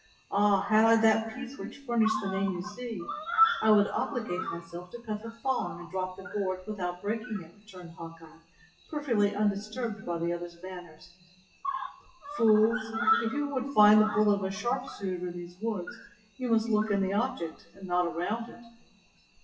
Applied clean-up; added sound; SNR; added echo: classical method WPE with log-MMSE.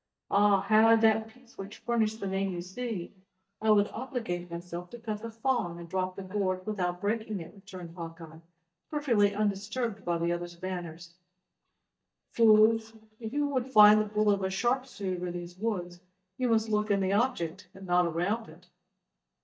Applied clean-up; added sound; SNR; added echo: neural mask model DeepFilterNet 3.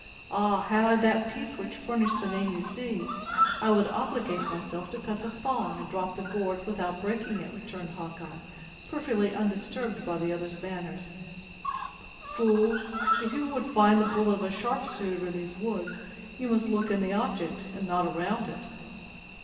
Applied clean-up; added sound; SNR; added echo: none; Cricket; 9 dB; reverberation time 2.7 s.